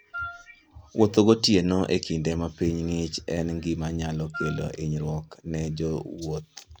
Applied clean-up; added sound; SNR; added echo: none; Wind instrument, woodwind instrument; 12 dB; none.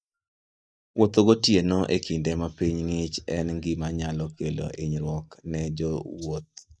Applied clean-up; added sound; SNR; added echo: neural mask model DeepFilterNet 3.